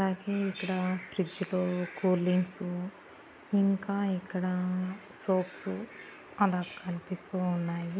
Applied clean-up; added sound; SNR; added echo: none; none; none; none.